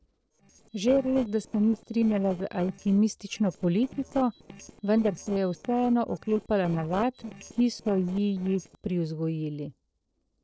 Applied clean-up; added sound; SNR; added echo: neural separator model SepFormer DNS4.